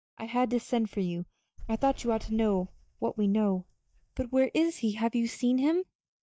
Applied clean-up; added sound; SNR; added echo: neural mask model DeepFilterNet 3.